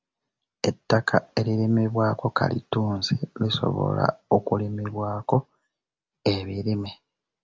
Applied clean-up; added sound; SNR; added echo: none; none; none; none.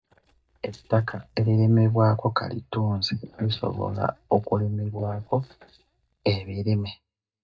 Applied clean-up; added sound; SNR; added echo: neural mask model DeepFilterNet 3.